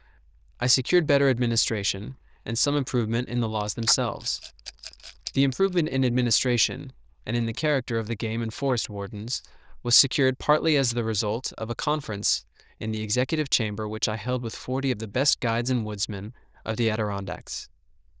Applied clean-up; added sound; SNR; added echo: neural diffusion model UNIVERSE++.